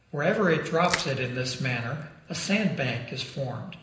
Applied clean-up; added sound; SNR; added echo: none; Crushing; 10 dB; reverberation time 0.9 s.